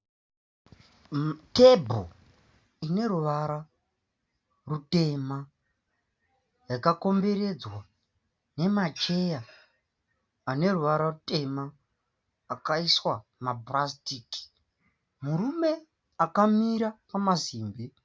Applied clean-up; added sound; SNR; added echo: none; none; none; none.